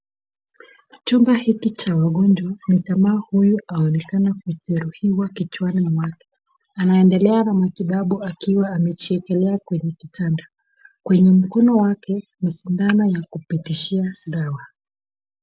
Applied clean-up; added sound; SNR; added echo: none; none; none; none.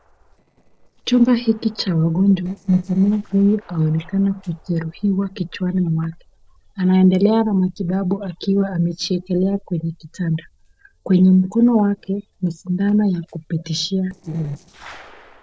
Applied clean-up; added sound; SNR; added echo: neural separator model SepFormer DNS4.